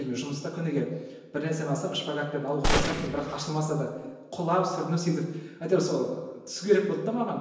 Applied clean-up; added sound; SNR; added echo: none; Gunshot, gunfire; 0 dB; reverberation time 1.0 s.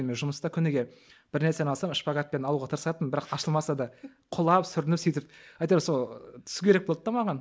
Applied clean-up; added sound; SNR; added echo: none; none; none; none.